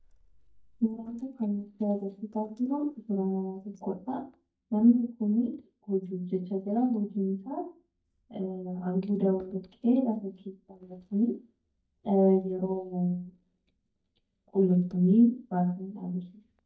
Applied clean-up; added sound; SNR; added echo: neural mask model DeepFilterNet 3.